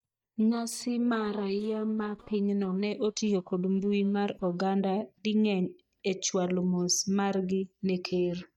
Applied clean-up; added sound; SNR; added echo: neural mask model DeepFilterNet 3.